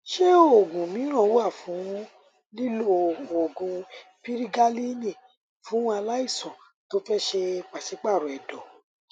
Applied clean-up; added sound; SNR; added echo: none; none; none; none.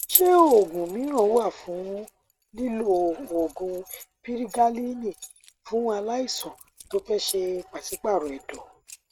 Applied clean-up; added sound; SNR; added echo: neural mask model RNNoise.